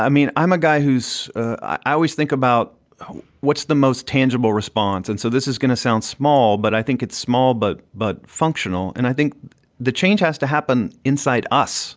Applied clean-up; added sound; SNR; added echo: none; none; none; none.